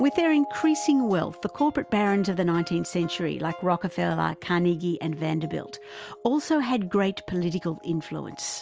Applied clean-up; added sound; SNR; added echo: none; none; none; none.